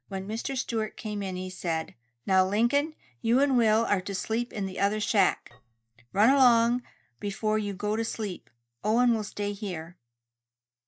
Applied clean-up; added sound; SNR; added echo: neural mask model DeepFilterNet 3.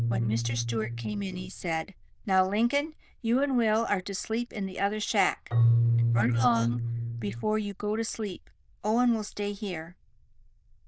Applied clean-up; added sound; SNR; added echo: neural diffusion model UNIVERSE++.